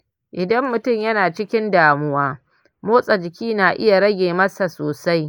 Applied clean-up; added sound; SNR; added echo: neural mask model Resemble Enhance denoiser.